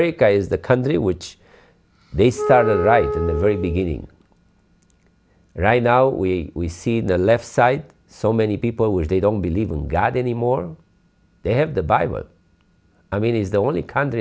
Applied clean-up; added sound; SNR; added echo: none; Wind instrument, woodwind instrument; 6 dB; none.